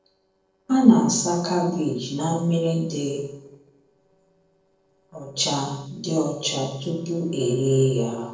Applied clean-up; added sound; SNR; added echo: neural separator model SepFormer DNS4.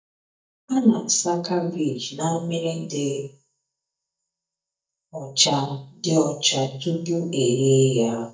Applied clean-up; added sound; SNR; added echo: neural mask model DeepFilterNet 3.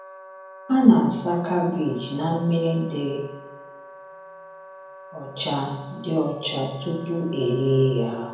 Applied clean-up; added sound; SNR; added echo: none; Wind instrument, woodwind instrument; 19 dB; reverberation time 0.9 s.